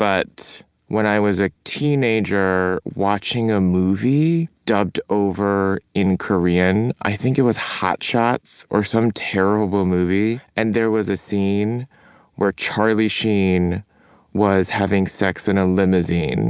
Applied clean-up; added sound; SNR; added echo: none; none; none; none.